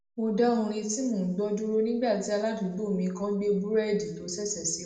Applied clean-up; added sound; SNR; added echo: none; none; none; reverberation time 0.7 s.